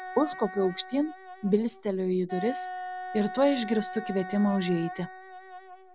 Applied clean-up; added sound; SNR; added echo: none; Wind instrument, woodwind instrument; 11 dB; none.